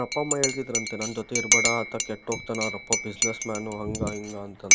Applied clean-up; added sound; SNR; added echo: none; Cutlery, silverware / Dishes, pots, and pans / Chink, clink; -3 dB; none.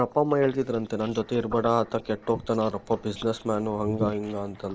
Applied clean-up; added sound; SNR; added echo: neural mask model Resemble Enhance denoiser.